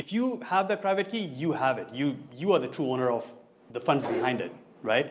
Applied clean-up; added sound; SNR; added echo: none; none; none; none.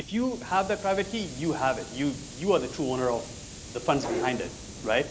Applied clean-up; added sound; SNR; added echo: none; Hiss; 14 dB; none.